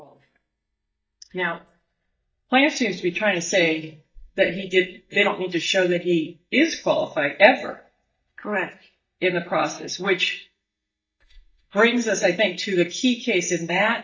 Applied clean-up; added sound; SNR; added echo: neural mask model DeepFilterNet 3.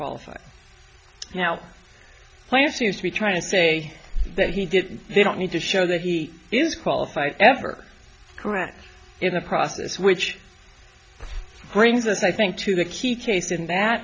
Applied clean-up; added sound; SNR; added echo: none; none; none; none.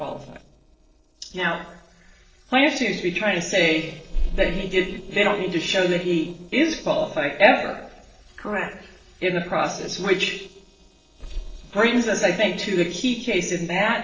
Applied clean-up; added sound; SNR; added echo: neural separator model SepFormer DNS4.